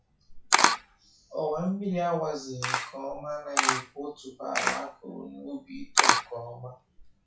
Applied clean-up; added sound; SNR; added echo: classical method WPE with log-MMSE.